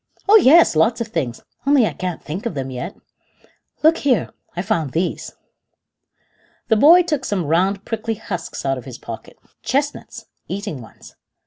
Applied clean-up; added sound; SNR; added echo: none; none; none; none.